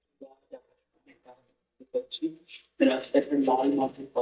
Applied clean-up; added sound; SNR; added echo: neural mask model DeepFilterNet 3.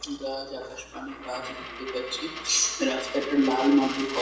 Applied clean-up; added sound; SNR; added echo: none; Coin (dropping); 11 dB; reverberation time 0.8 s.